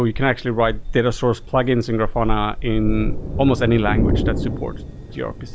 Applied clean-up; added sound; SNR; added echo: none; Thunder; 3 dB; none.